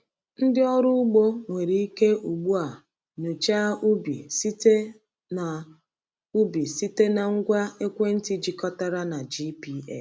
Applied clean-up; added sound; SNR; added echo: none; none; none; none.